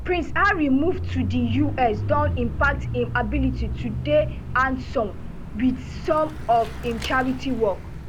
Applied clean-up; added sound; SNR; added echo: none; Mechanisms / Bicycle; 5 dB; none.